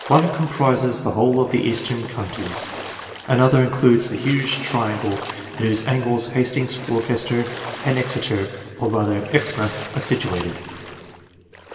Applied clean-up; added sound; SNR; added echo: none; Splash, splatter; 14 dB; reverberation time 2.5 s.